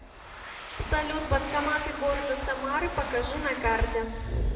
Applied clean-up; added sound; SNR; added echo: none; Domestic sounds, home sounds; 10 dB; reverberation time 1.9 s.